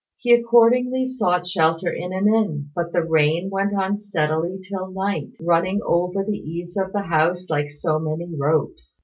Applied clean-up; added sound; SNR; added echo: none; none; none; none.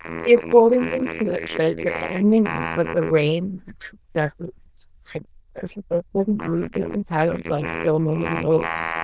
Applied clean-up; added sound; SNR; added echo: neural diffusion model UNIVERSE++.